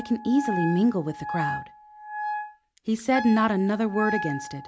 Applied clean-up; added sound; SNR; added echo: none; Wind instrument, woodwind instrument; 8 dB; none.